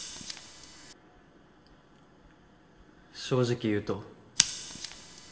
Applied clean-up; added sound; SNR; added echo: none; Scissors; 2 dB; reverberation time 1.0 s.